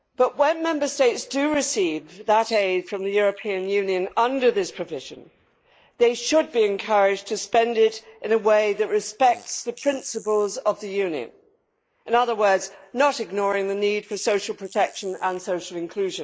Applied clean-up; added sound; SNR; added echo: neural mask model Resemble Enhance denoiser.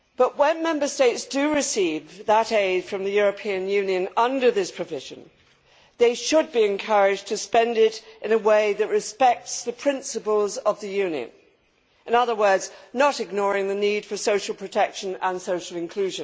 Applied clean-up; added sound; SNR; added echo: none; none; none; none.